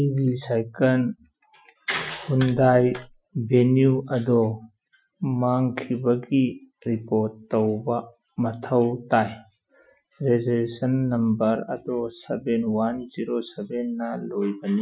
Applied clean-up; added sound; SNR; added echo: classical method Wiener filter.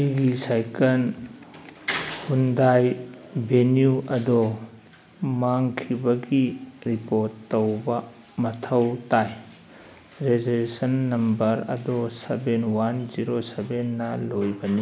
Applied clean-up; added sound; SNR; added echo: none; none; none; none.